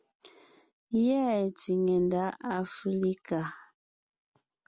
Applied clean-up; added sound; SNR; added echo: none; none; none; none.